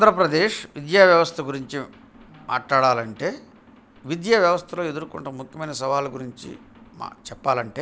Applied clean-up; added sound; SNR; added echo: none; none; none; none.